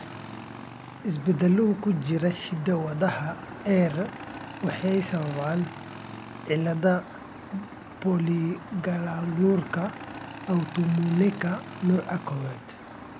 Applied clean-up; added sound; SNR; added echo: none; Motorcycle / Engine; 13 dB; none.